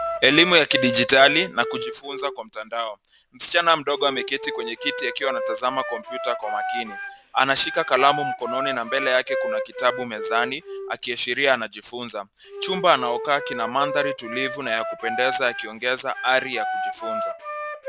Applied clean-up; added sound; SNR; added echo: none; Wind instrument, woodwind instrument; 7 dB; none.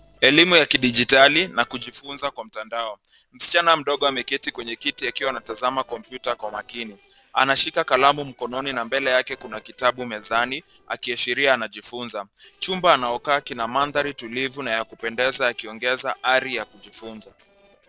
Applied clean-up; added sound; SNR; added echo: neural separator model SepFormer DNS4.